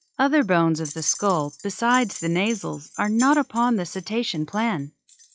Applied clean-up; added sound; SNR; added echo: classical method log-MMSE.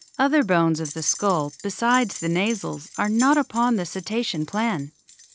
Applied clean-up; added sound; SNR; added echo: none; Keys jangling; 15 dB; none.